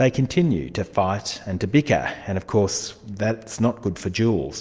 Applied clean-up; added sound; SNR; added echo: neural separator model SepFormer DNS4.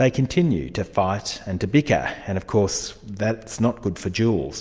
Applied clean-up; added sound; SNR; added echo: none; none; none; none.